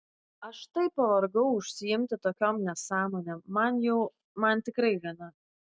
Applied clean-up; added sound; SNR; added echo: none; none; none; none.